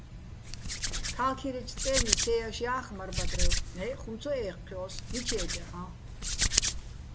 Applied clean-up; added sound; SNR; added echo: none; Hands; -4 dB; none.